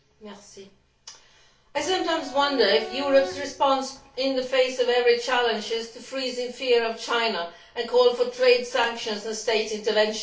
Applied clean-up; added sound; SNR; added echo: none; Bowed string instrument; 14 dB; reverberation time 0.3 s.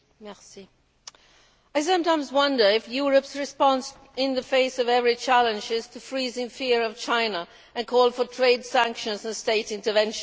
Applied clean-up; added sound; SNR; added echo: none; none; none; none.